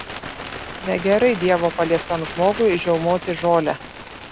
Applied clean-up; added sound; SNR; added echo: none; Bird; 12 dB; none.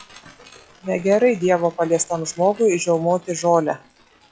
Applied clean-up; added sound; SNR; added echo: classical method log-MMSE.